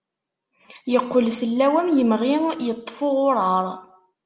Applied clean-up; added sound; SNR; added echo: none; none; none; none.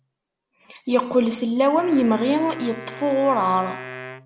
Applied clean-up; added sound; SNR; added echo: none; Wind instrument, woodwind instrument; 17 dB; none.